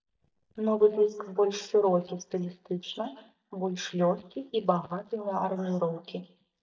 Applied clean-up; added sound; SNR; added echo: neural mask model DeepFilterNet 3.